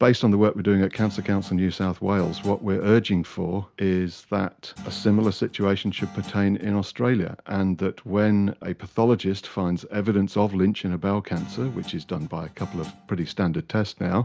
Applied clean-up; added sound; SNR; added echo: none; Guitar; 20 dB; none.